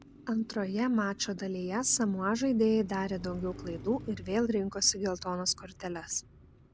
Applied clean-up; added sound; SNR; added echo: none; Car passing by; 17 dB; none.